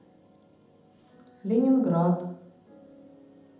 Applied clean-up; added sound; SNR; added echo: none; none; none; reverberation time 0.8 s.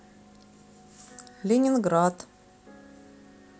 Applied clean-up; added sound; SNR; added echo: none; none; none; none.